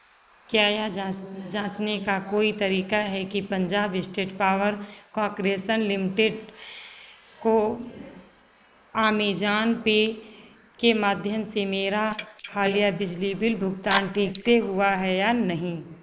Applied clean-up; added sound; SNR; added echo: neural mask model Resemble Enhance denoiser.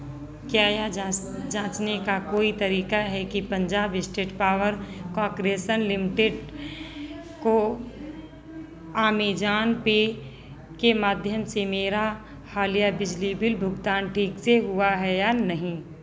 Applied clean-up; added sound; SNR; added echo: none; none; none; none.